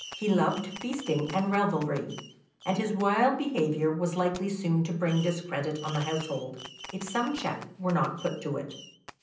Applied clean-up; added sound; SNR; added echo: none; Fireworks; 17 dB; reverberation time 0.6 s.